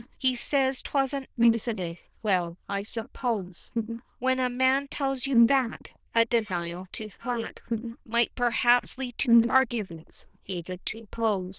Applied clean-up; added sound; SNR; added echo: neural diffusion model UNIVERSE++.